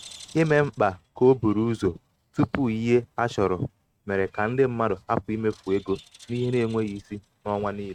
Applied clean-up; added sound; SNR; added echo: neural mask model RNNoise.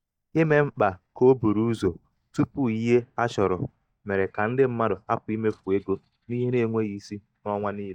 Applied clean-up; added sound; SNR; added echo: neural mask model DeepFilterNet 3.